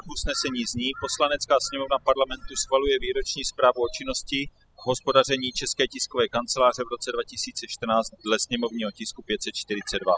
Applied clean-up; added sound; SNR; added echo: classical method spectral subtraction.